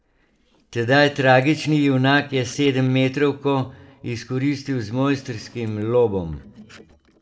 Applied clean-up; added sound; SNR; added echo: neural separator model SepFormer DNS4.